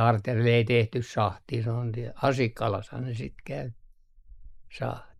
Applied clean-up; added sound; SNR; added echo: neural mask model Resemble Enhance denoiser.